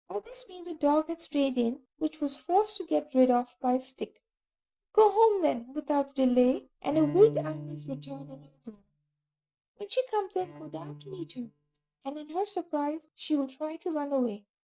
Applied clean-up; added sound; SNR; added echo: neural mask model DeepFilterNet 3.